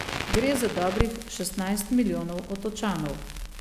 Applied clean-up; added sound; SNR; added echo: none; Crackle; 6 dB; none.